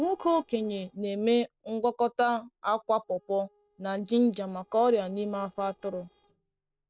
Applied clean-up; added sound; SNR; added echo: neural separator model SepFormer DNS4.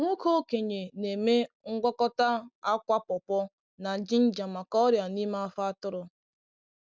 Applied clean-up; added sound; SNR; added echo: none; none; none; none.